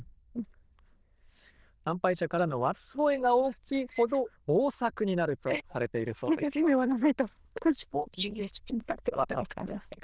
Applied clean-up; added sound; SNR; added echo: neural diffusion model UNIVERSE++.